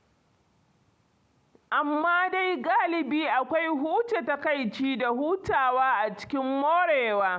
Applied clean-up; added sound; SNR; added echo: none; none; none; none.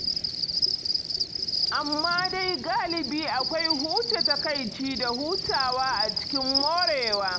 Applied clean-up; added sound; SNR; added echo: none; Cricket; -1 dB; none.